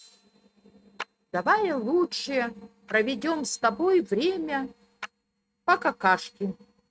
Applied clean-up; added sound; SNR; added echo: neural mask model RNNoise.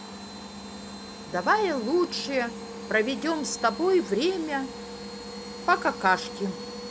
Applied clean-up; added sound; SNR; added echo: none; none; none; none.